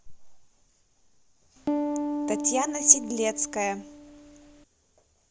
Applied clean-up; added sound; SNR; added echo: none; Piano; 3 dB; none.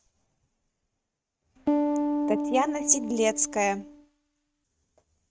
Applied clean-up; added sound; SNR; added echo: neural mask model RNNoise.